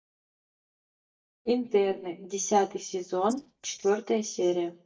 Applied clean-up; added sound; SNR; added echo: neural mask model DeepFilterNet 3.